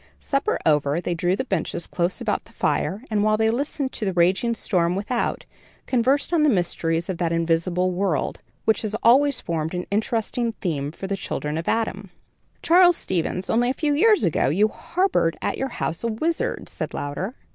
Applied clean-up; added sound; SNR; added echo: none; none; none; none.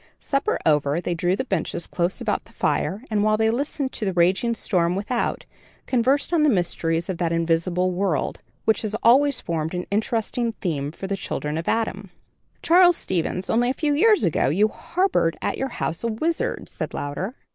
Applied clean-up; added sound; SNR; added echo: neural mask model Resemble Enhance denoiser.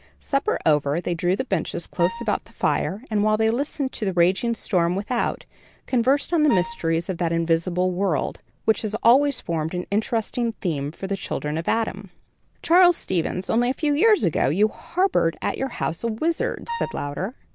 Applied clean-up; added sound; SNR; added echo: none; Wind instrument, woodwind instrument; 11 dB; none.